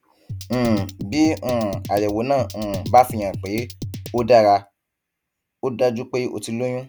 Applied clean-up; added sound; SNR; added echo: none; Drum kit; 11 dB; none.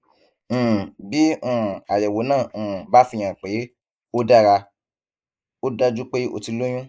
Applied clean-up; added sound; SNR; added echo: neural mask model Resemble Enhance denoiser.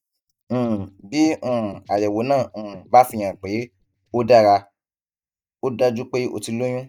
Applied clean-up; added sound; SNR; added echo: neural mask model DeepFilterNet 3.